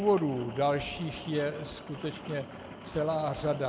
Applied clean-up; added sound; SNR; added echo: none; Rain; 13 dB; none.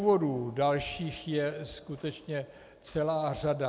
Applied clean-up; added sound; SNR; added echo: none; none; none; none.